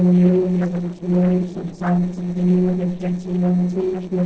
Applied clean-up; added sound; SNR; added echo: neural separator model SepFormer DNS4.